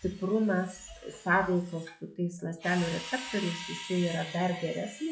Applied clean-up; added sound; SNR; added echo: classical method log-MMSE.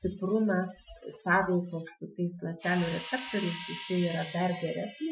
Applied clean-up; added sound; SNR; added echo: classical method Wiener filter.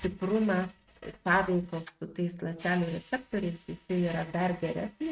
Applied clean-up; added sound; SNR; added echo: neural mask model RNNoise.